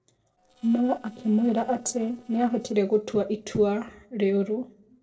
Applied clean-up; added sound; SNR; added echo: neural separator model SepFormer DNS4.